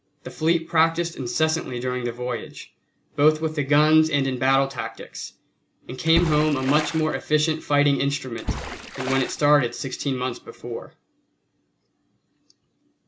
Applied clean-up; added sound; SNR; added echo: none; Water / Splash, splatter; 9 dB; none.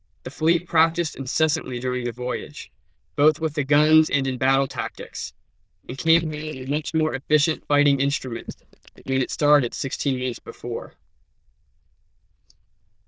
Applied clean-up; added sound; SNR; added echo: neural diffusion model UNIVERSE++.